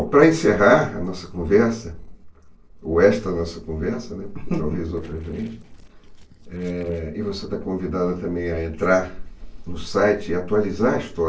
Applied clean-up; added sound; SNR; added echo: neural separator model SepFormer DNS4.